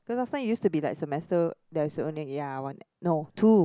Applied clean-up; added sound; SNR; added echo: none; none; none; none.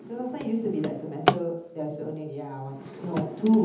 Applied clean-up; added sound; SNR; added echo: none; Drawer open or close; 5 dB; reverberation time 1.3 s.